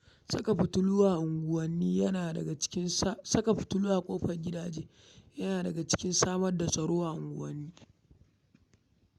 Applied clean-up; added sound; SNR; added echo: none; none; none; none.